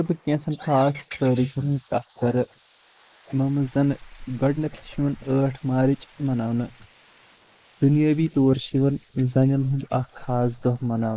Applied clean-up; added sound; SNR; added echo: neural mask model Resemble Enhance denoiser.